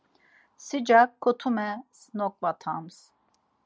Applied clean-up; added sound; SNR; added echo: none; none; none; none.